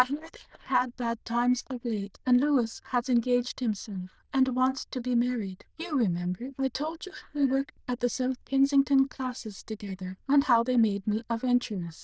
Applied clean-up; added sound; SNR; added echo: neural diffusion model UNIVERSE++.